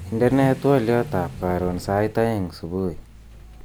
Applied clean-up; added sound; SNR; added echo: none; Accelerating, revving, vroom / Vehicle; 13 dB; none.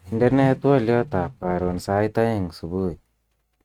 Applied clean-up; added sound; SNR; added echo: neural mask model RNNoise.